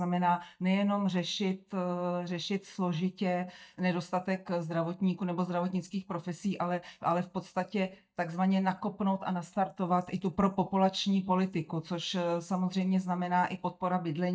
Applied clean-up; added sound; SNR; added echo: neural mask model DeepFilterNet 3.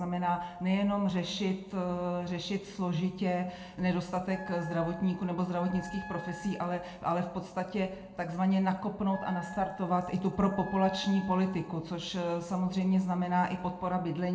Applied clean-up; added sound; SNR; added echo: none; Wind instrument, woodwind instrument; 16 dB; reverberation time 0.5 s.